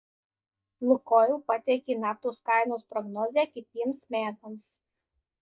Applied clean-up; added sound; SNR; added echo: neural mask model DeepFilterNet 3.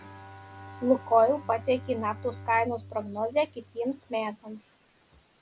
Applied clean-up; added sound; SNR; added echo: none; Bowed string instrument; 17 dB; none.